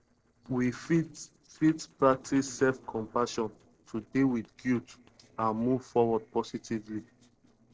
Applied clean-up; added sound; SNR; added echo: neural separator model SepFormer DNS4.